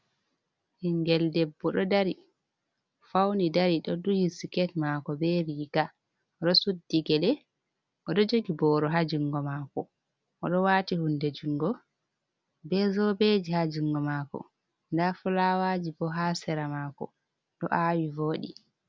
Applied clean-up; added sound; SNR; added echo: none; none; none; none.